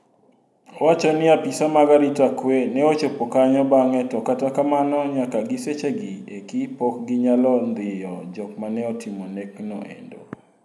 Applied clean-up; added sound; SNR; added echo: none; none; none; none.